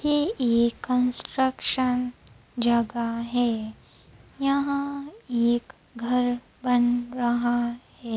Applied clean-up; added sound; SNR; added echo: none; none; none; none.